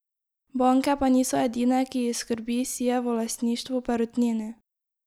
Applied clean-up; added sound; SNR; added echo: none; none; none; none.